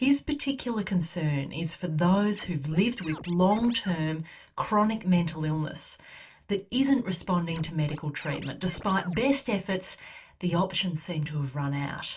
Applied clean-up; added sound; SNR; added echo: none; Scratching (performance technique); 17 dB; reverberation time 0.2 s.